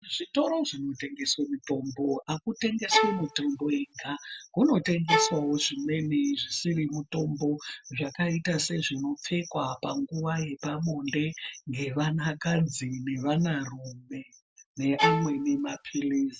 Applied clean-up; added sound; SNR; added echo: none; Bowed string instrument; 0 dB; none.